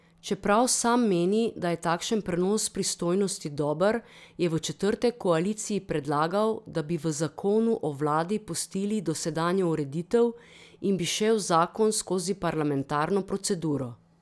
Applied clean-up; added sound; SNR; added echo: none; none; none; none.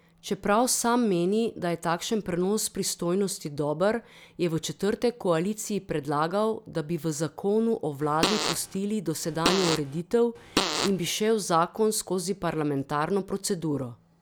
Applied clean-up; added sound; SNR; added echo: none; Fart; 2 dB; none.